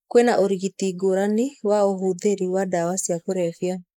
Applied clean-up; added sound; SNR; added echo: neural mask model Resemble Enhance denoiser.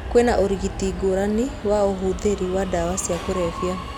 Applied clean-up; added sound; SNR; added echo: none; Subway, metro, underground; 9 dB; none.